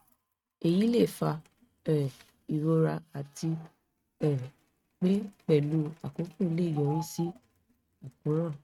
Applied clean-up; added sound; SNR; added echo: neural mask model RNNoise.